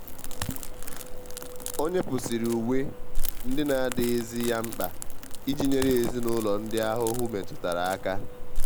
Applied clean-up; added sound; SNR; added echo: none; Crackle; -2 dB; none.